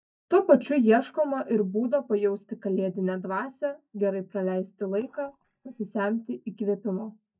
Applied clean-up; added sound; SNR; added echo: neural mask model DeepFilterNet 3.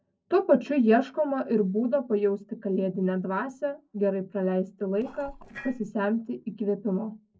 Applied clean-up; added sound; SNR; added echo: neural separator model SepFormer DNS4.